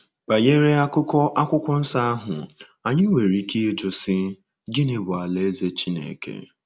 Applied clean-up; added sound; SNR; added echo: none; none; none; none.